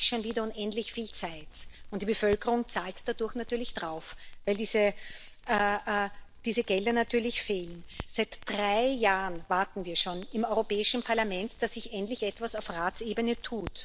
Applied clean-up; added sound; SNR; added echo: none; Crackle; 13 dB; none.